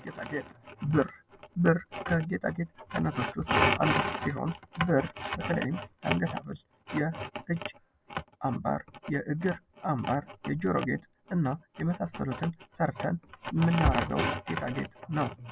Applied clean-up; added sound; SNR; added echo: none; none; none; none.